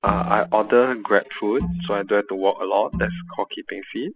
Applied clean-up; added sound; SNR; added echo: classical method spectral subtraction.